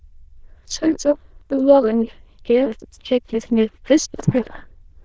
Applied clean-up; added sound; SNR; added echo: neural diffusion model UNIVERSE++.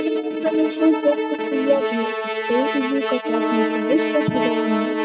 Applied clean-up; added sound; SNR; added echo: neural mask model RNNoise.